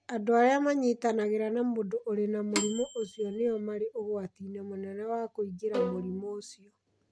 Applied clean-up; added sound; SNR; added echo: none; Bowed string instrument + Microwave oven / Bell; 6 dB; none.